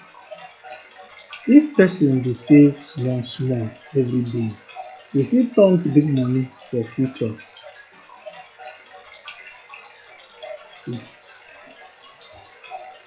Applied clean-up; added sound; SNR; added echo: classical method log-MMSE.